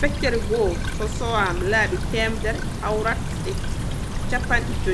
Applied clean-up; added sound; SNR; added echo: none; Stream / Trickle, dribble + Zipper (clothing); 0 dB; none.